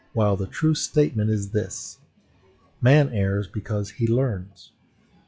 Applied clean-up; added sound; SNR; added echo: classical method log-MMSE.